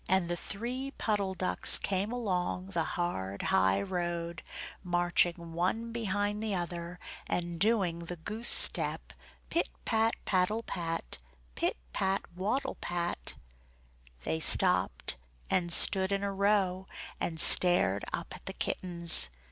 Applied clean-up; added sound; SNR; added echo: none; none; none; none.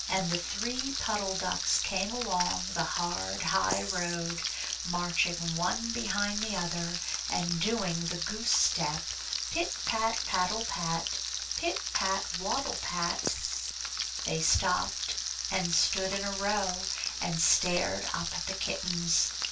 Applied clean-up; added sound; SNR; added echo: none; Frying (food); 2 dB; reverberation time 0.2 s.